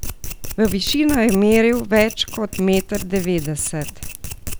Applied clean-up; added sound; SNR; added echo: none; Domestic sounds, home sounds; 9 dB; none.